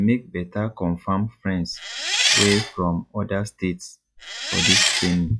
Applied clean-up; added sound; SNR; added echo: classical method log-MMSE.